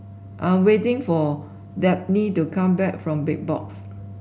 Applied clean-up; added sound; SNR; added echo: none; none; none; none.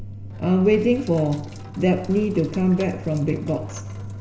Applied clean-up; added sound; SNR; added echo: none; Sink (filling or washing); 19 dB; reverberation time 2.1 s.